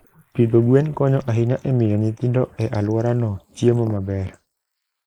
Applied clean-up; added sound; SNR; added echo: neural mask model Resemble Enhance denoiser.